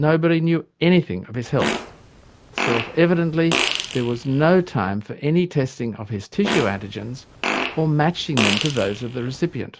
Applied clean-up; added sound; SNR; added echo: none; Fart; 6 dB; none.